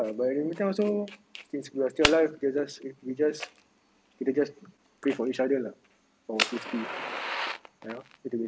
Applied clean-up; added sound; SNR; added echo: none; Fire; 7 dB; none.